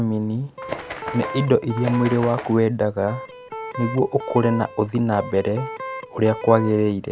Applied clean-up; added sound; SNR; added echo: none; Electric guitar + Bird; 11 dB; none.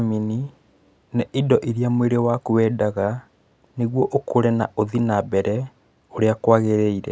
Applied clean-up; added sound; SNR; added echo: none; none; none; none.